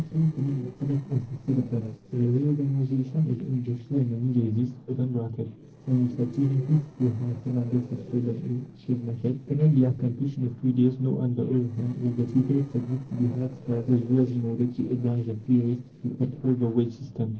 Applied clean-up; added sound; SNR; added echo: neural separator model SepFormer DNS4.